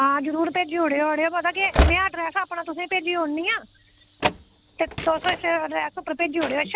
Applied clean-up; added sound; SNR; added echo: none; Slam / Train; 5 dB; none.